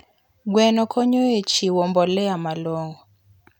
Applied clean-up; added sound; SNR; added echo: none; none; none; none.